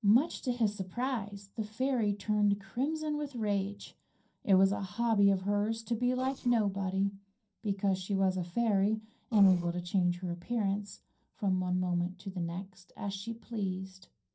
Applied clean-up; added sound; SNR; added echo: neural separator model SepFormer DNS4.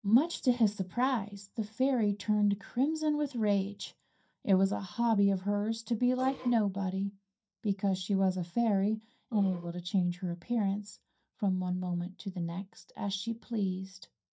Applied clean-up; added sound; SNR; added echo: neural mask model DeepFilterNet 3.